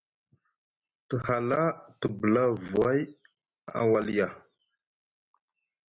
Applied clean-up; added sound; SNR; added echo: none; none; none; none.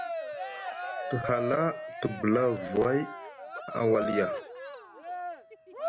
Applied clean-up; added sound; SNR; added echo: none; Cheering; 5 dB; none.